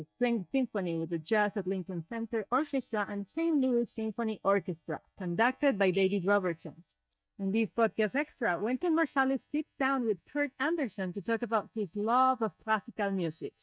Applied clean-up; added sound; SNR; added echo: neural mask model DeepFilterNet 3.